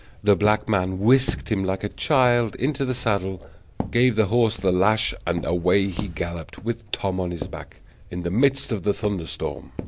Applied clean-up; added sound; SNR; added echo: none; Walk, footsteps; 14 dB; none.